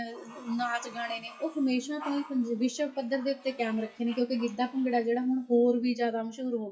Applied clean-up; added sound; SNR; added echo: classical method WPE with log-MMSE.